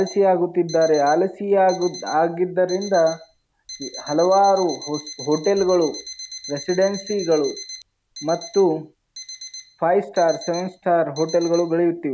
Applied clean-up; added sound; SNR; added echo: none; Alarm; 17 dB; none.